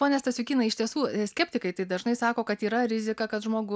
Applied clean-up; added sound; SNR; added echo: none; none; none; none.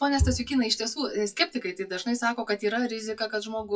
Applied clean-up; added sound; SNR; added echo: classical method WPE with log-MMSE.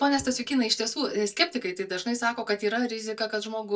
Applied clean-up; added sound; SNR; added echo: neural mask model DeepFilterNet 3.